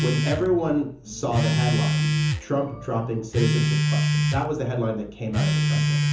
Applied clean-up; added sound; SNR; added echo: none; Telephone; -3 dB; reverberation time 0.7 s.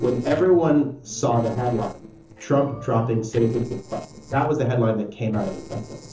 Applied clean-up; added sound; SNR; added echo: neural separator model SepFormer DNS4.